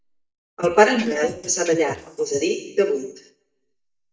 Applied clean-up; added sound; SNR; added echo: neural mask model DeepFilterNet 3.